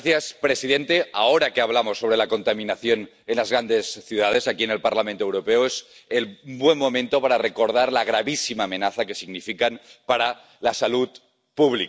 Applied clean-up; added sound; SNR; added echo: none; none; none; none.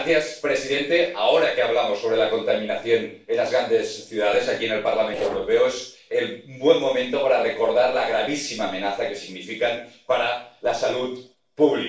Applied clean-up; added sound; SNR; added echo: neural separator model SepFormer DNS4.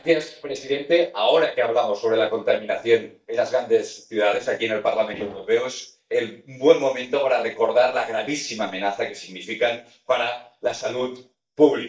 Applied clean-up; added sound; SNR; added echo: neural mask model DeepFilterNet 3.